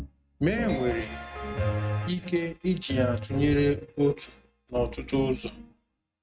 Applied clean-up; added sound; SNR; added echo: neural mask model RNNoise.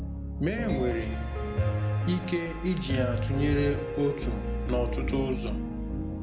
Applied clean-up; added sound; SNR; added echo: none; Piano; 0 dB; none.